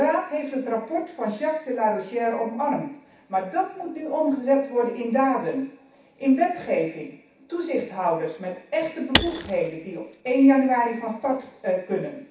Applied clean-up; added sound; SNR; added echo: none; Shatter / Crushing; 4 dB; reverberation time 0.7 s.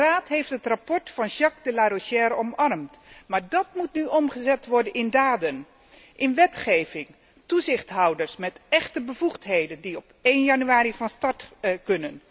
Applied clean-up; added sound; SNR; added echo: none; none; none; none.